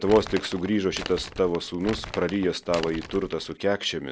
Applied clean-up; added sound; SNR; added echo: none; Crumpling, crinkling; 13 dB; none.